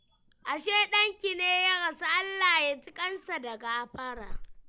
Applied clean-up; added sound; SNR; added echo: none; Alarm / Insect; 16 dB; none.